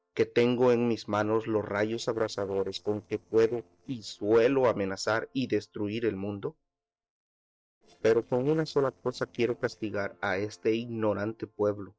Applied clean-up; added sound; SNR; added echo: neural separator model SepFormer DNS4.